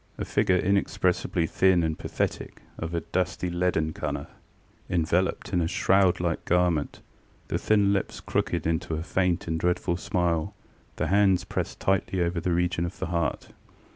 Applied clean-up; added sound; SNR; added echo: none; none; none; none.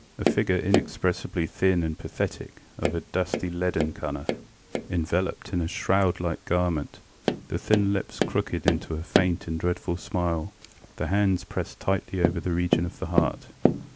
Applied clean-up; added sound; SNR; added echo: none; Tap; 4 dB; none.